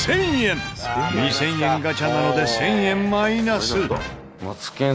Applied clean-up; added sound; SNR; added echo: none; none; none; none.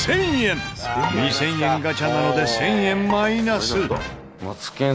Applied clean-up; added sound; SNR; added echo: none; Bowed string instrument; 16 dB; none.